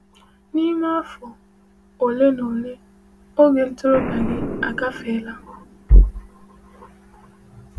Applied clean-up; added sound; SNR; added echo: none; Boom; 14 dB; none.